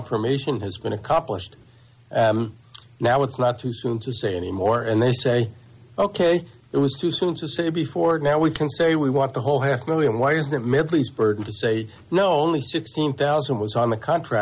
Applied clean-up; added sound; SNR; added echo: none; none; none; none.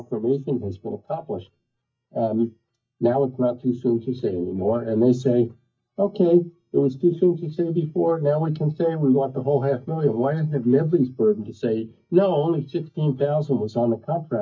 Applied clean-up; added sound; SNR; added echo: neural mask model DeepFilterNet 3.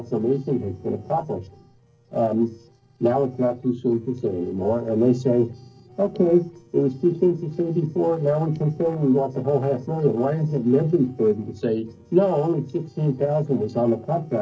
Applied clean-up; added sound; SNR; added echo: neural separator model SepFormer DNS4.